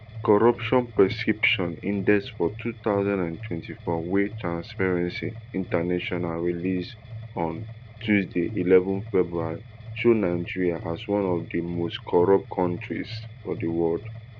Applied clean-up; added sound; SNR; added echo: none; Mechanisms; 13 dB; none.